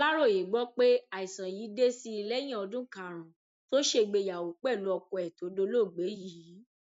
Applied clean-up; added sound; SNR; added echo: none; none; none; none.